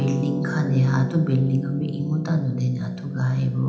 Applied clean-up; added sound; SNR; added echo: none; Harp; 7 dB; reverberation time 0.8 s.